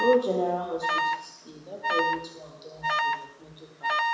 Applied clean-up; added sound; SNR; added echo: none; Alarm; -1 dB; reverberation time 1.0 s.